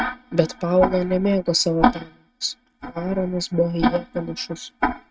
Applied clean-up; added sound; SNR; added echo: neural mask model RNNoise.